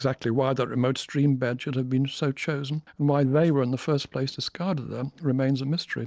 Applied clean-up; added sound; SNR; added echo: neural separator model SepFormer DNS4.